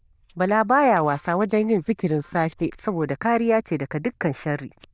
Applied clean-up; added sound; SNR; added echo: neural diffusion model UNIVERSE++.